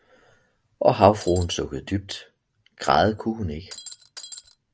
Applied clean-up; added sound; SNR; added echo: none; Shatter; 16 dB; none.